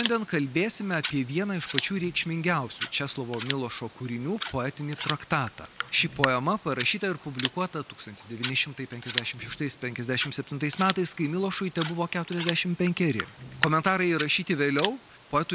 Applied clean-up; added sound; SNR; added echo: none; Scissors; 9 dB; none.